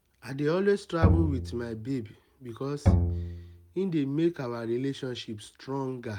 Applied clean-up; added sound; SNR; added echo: none; Bowed string instrument; -3 dB; none.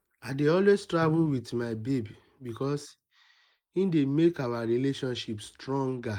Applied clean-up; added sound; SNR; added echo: neural mask model Resemble Enhance denoiser.